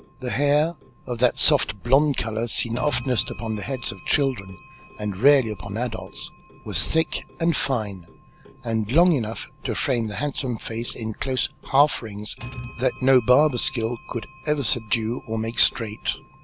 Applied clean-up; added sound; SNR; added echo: none; Clock; 19 dB; none.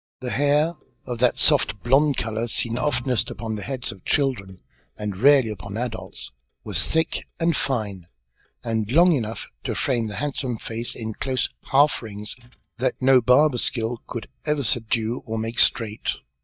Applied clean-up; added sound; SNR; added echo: neural mask model DeepFilterNet 3.